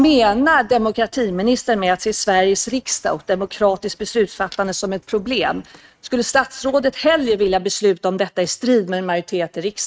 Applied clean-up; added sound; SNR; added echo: neural mask model RNNoise.